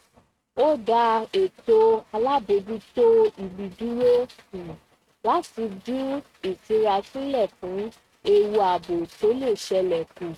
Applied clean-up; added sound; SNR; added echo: neural mask model RNNoise.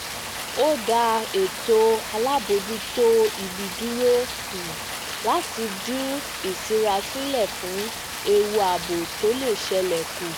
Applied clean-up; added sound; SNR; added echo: none; Rain; 8 dB; none.